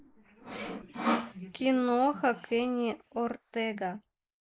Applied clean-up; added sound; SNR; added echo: neural mask model Resemble Enhance denoiser.